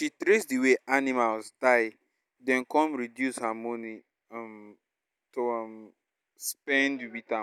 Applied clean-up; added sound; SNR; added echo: none; none; none; none.